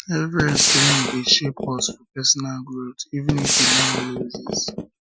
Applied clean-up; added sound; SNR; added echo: classical method Wiener filter.